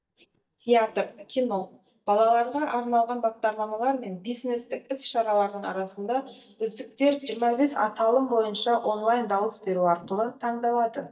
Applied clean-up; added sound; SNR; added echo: neural mask model DeepFilterNet 3.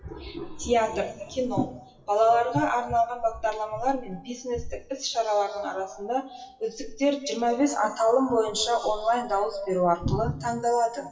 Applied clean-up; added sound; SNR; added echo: classical method WPE with log-MMSE.